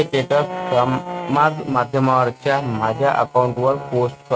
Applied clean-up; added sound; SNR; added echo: neural mask model RNNoise.